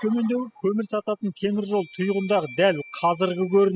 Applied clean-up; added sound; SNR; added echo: classical method spectral subtraction.